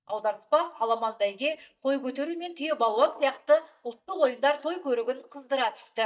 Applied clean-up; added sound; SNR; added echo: neural mask model DeepFilterNet 3.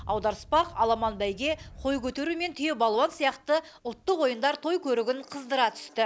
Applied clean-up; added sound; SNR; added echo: none; none; none; none.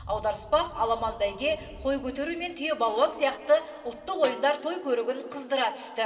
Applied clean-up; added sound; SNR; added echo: none; Snare drum; 14 dB; reverberation time 2.3 s.